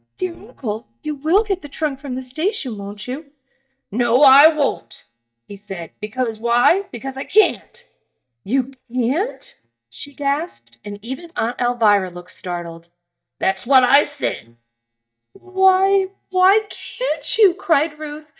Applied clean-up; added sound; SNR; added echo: neural mask model DeepFilterNet 3.